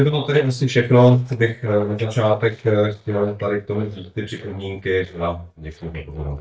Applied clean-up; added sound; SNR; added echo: neural mask model DeepFilterNet 3.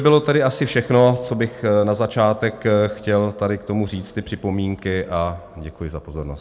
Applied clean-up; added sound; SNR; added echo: none; none; none; none.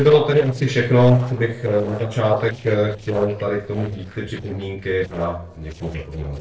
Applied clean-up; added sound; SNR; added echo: neural separator model SepFormer DNS4.